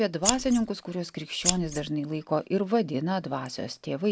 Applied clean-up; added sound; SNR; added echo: none; Scissors; 1 dB; none.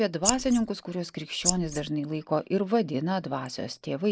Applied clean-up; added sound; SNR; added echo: neural mask model Resemble Enhance denoiser.